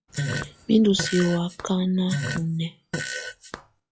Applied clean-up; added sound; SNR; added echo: classical method log-MMSE.